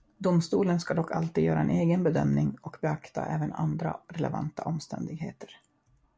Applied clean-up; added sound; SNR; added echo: none; none; none; none.